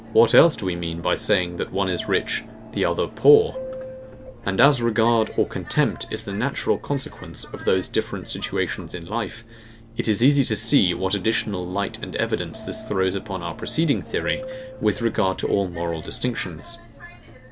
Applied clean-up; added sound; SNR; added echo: none; Subway, metro, underground; 16 dB; none.